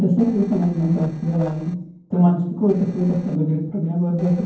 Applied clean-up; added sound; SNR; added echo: neural separator model SepFormer DNS4.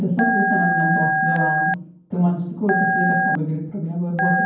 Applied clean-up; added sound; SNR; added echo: none; Telephone; -1 dB; reverberation time 0.9 s.